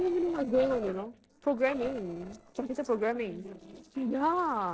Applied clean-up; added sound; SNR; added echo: neural separator model SepFormer DNS4.